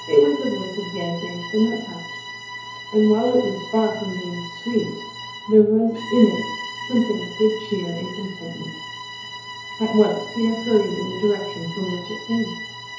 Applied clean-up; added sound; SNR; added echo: none; Bowed string instrument; 12 dB; reverberation time 2.2 s.